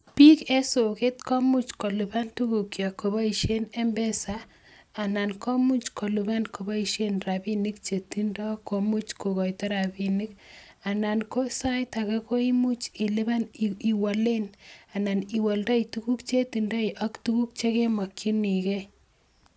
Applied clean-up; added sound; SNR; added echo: none; none; none; none.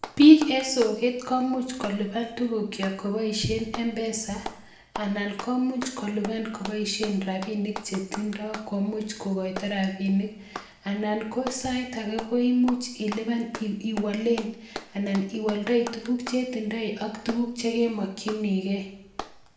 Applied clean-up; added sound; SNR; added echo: none; Clapping; 15 dB; reverberation time 0.6 s.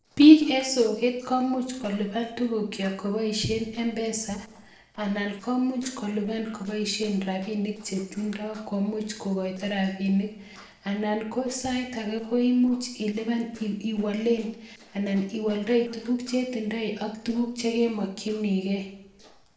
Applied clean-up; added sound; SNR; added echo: neural separator model SepFormer DNS4.